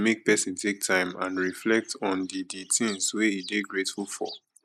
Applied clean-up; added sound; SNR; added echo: neural mask model Resemble Enhance denoiser.